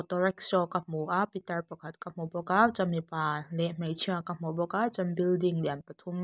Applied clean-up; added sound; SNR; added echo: none; none; none; none.